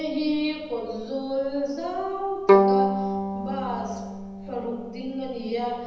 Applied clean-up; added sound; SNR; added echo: none; Bowed string instrument; -2 dB; reverberation time 1.1 s.